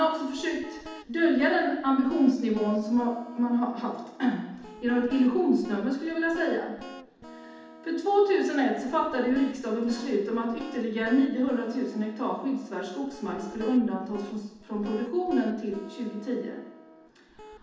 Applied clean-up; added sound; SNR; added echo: none; Guitar; 19 dB; reverberation time 0.8 s.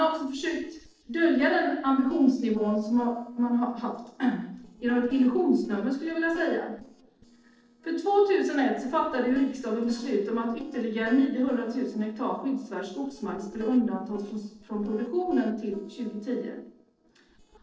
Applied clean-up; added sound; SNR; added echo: neural separator model SepFormer DNS4.